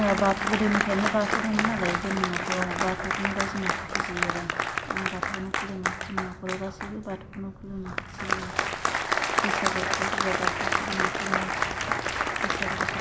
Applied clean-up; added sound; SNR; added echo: none; Applause; -2 dB; none.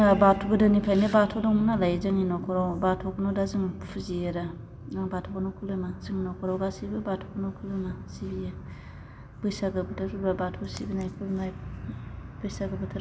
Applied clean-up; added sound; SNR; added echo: none; none; none; none.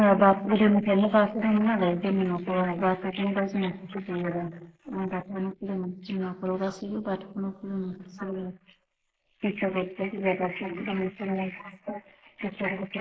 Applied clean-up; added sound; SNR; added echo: neural mask model Resemble Enhance denoiser.